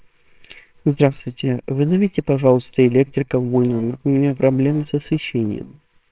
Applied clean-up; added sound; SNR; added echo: neural separator model SepFormer WHAMR!.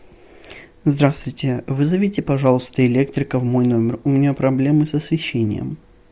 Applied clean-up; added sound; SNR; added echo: none; none; none; none.